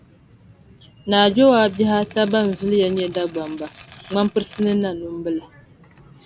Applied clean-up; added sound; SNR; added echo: none; Rattle; 13 dB; none.